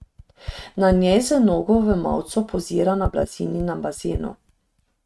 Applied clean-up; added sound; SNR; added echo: neural mask model RNNoise.